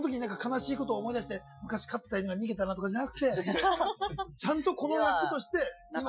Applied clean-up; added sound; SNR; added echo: classical method Wiener filter.